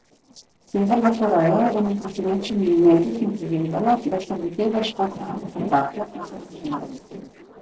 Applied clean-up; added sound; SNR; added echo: neural separator model SepFormer DNS4.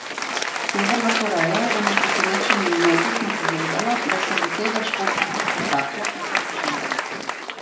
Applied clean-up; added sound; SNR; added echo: none; Applause; -3 dB; reverberation time 0.4 s.